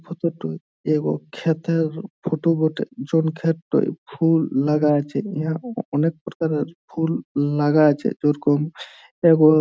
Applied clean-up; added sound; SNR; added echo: none; none; none; none.